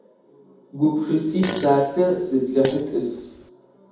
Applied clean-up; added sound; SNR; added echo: none; Fart; 10 dB; reverberation time 1.2 s.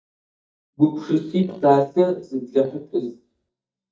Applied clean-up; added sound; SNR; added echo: neural mask model DeepFilterNet 3.